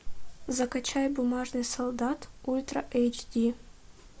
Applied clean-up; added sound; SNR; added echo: none; none; none; none.